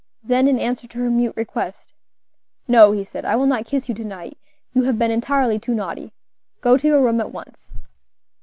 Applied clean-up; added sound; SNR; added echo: none; none; none; none.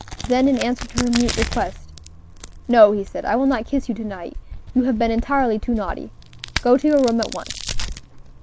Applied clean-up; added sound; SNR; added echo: none; Crack; 10 dB; none.